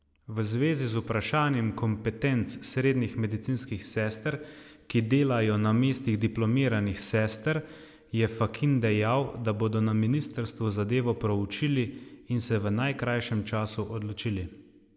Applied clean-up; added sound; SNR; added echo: none; none; none; none.